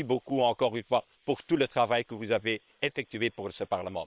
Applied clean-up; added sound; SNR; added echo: neural separator model SepFormer WHAM!.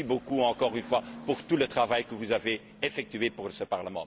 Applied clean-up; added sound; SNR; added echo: none; Hiss / Bus / Engine; 18 dB; none.